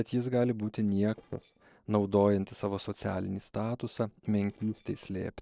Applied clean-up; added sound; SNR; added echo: neural separator model SepFormer DNS4.